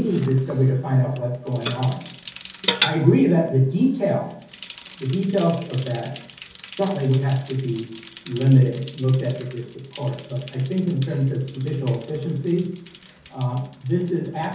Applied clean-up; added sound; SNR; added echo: none; Bicycle; 14 dB; reverberation time 0.7 s.